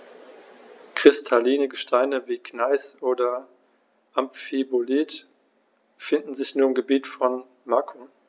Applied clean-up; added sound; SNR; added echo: none; none; none; none.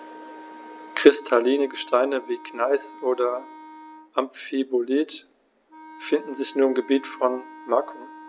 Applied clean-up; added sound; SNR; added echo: none; Wind instrument, woodwind instrument; 19 dB; none.